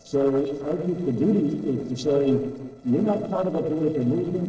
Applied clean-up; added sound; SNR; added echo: neural separator model SepFormer DNS4.